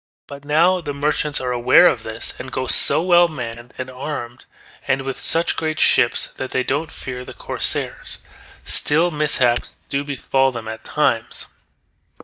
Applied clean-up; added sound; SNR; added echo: neural mask model DeepFilterNet 3.